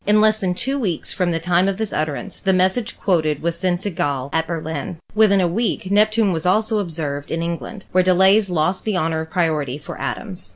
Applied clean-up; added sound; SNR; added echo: none; none; none; none.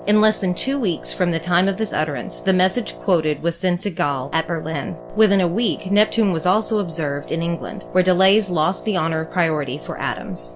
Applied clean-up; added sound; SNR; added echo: none; Wind instrument, woodwind instrument; 16 dB; none.